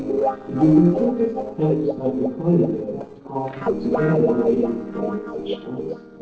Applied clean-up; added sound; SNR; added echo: neural separator model SepFormer DNS4.